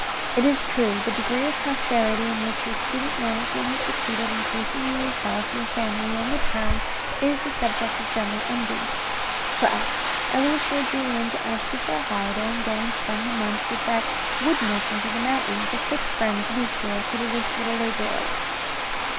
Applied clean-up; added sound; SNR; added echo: none; Bathtub (filling or washing); -2 dB; none.